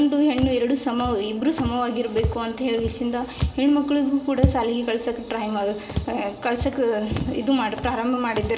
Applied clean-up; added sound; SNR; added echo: none; Walk, footsteps; 8 dB; reverberation time 1.8 s.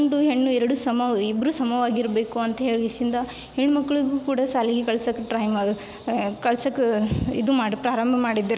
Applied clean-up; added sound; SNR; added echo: none; none; none; none.